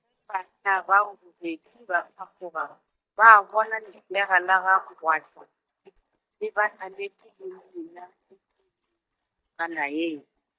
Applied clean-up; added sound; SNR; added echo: neural mask model DeepFilterNet 3.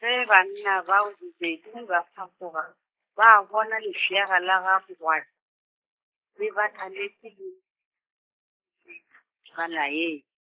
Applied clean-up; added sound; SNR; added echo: neural mask model Resemble Enhance denoiser.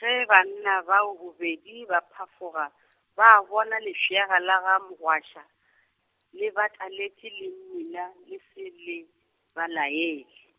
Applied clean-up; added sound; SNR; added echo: none; none; none; none.